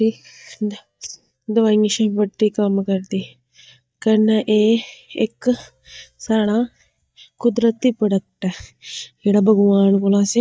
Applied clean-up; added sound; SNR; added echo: neural mask model DeepFilterNet 3.